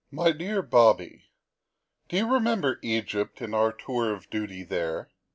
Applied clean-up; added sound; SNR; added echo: none; none; none; none.